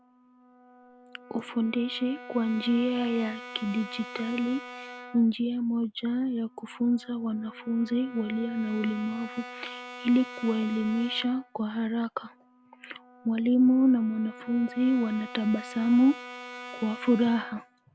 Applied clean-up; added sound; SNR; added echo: none; Brass instrument; 16 dB; none.